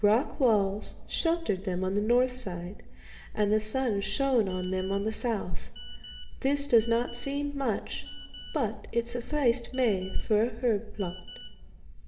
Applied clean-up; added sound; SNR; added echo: none; Telephone; 19 dB; reverberation time 2.2 s.